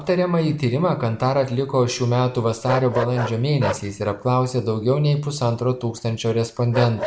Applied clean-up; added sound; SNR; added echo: none; Bark; 12 dB; none.